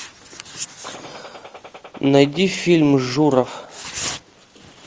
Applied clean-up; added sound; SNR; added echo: none; Gunshot, gunfire; 20 dB; none.